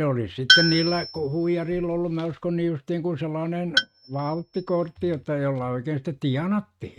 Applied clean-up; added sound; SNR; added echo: neural mask model RNNoise.